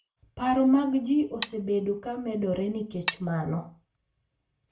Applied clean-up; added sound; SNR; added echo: none; Hammer; 7 dB; reverberation time 0.3 s.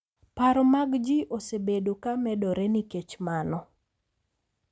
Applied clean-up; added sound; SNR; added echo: none; none; none; none.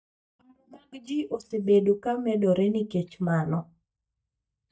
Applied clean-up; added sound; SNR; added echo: neural mask model DeepFilterNet 3.